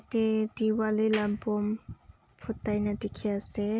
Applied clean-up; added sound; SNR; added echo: none; Clapping; 15 dB; none.